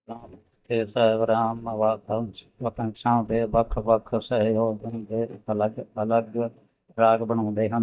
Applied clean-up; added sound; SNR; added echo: neural mask model DeepFilterNet 3.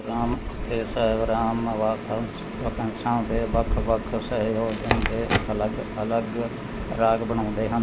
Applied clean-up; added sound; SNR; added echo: none; Crackle; 7 dB; none.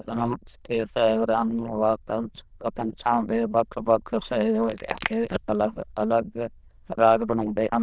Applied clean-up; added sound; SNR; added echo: neural diffusion model UNIVERSE++.